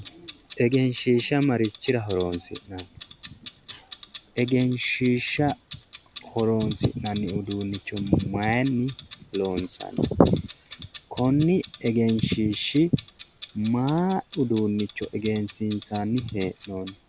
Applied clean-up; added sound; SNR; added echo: none; Clock; 20 dB; none.